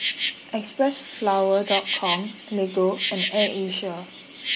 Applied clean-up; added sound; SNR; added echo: none; Insect; 5 dB; none.